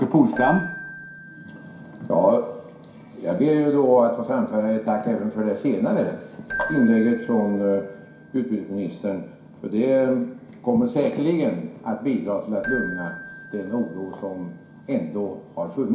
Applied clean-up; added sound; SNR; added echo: none; Keyboard (musical); 16 dB; reverberation time 0.5 s.